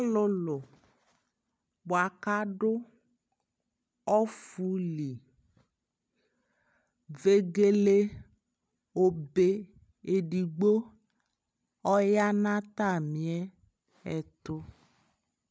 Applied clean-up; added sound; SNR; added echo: none; none; none; none.